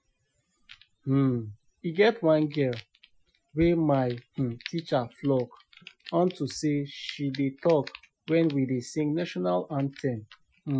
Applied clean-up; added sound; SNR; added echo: classical method Wiener filter.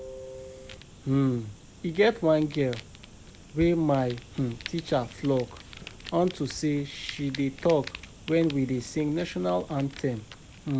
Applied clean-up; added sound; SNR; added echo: none; Fire; 17 dB; none.